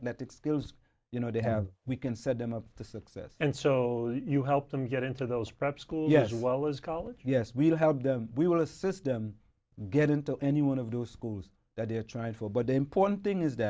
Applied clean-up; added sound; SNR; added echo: neural mask model Resemble Enhance denoiser.